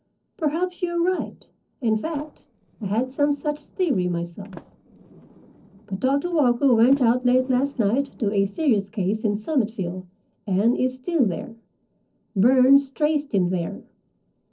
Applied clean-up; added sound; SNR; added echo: neural separator model SepFormer DNS4.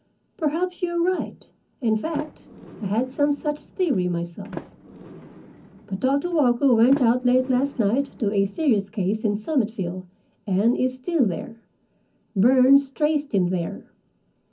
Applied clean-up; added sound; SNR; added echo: none; Sliding door; 18 dB; reverberation time 0.4 s.